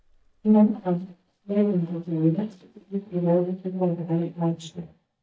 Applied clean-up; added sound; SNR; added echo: neural mask model DeepFilterNet 3.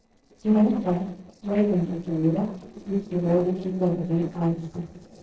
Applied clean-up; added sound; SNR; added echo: neural separator model SepFormer DNS4.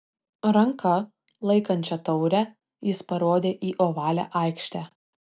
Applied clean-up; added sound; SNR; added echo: none; none; none; none.